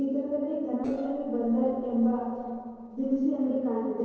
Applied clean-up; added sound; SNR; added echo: neural separator model SepFormer DNS4.